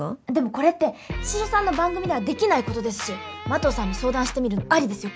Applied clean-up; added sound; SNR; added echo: none; none; none; none.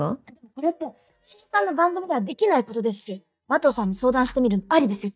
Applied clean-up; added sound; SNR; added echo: neural mask model DeepFilterNet 3.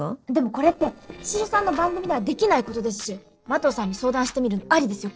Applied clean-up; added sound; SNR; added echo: neural separator model SepFormer DNS4.